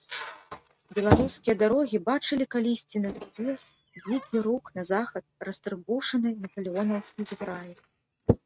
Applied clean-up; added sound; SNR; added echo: neural mask model RNNoise.